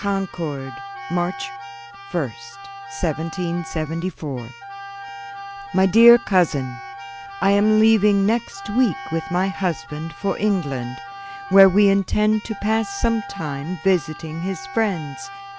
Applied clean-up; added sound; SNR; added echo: none; Wind instrument, woodwind instrument + Keyboard (musical); 14 dB; none.